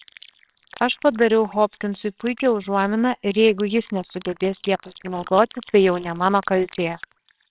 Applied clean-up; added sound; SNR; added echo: neural separator model SepFormer WHAMR!.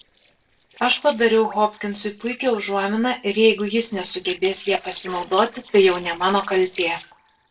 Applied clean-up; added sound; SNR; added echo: neural separator model SepFormer DNS4.